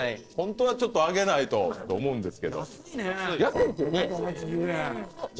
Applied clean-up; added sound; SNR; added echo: neural separator model SepFormer DNS4.